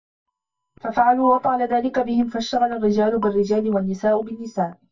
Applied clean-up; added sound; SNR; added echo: neural mask model DeepFilterNet 3.